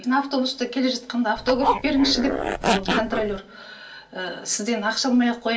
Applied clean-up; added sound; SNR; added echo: none; Zipper (clothing); 1 dB; reverberation time 0.3 s.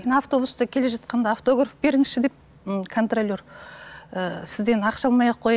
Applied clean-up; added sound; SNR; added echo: none; none; none; none.